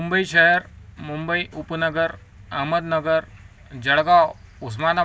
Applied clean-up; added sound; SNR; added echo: none; none; none; none.